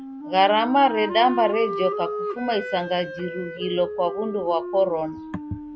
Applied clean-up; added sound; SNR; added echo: none; Wind instrument, woodwind instrument; 8 dB; none.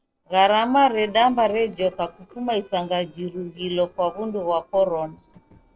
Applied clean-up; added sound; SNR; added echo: neural separator model SepFormer DNS4.